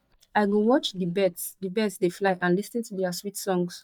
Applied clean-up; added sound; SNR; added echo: neural mask model DeepFilterNet 3.